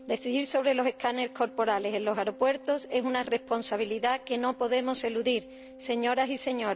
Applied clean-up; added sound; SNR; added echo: none; Organ; 19 dB; none.